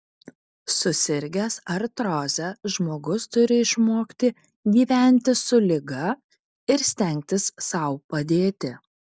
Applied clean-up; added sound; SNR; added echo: none; none; none; none.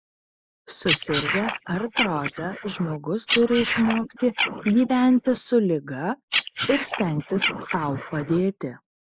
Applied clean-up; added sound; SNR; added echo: neural mask model Resemble Enhance denoiser.